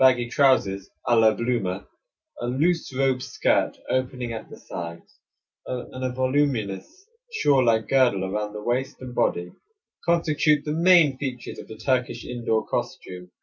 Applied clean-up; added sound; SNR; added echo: none; none; none; none.